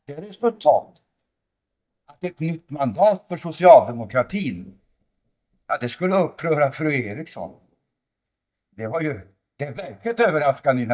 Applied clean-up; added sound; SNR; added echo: neural mask model DeepFilterNet 3.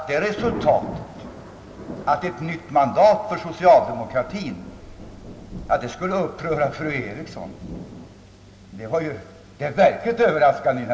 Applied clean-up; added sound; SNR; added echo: none; Thunder / Rain; 16 dB; reverberation time 0.7 s.